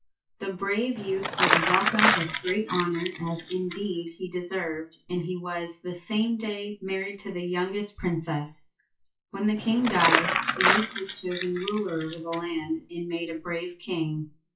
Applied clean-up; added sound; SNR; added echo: classical method WPE with log-MMSE.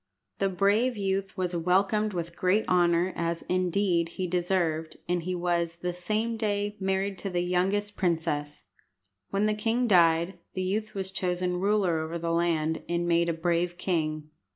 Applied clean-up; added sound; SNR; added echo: none; none; none; none.